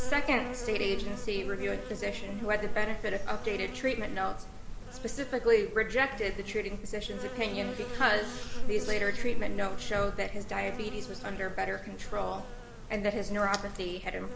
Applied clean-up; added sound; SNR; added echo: none; Insect; 13 dB; reverberation time 1.2 s.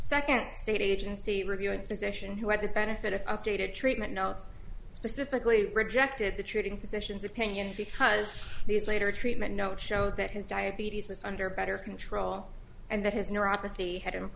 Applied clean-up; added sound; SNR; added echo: none; none; none; none.